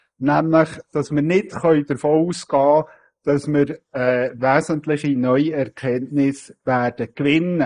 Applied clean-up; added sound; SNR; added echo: neural mask model Resemble Enhance denoiser.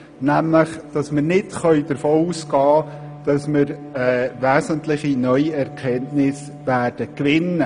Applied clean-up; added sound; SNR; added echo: none; Bowed string instrument; 19 dB; none.